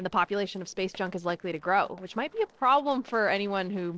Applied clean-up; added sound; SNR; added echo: neural separator model SepFormer DNS4.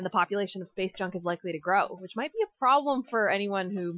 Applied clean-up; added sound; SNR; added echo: classical method Wiener filter.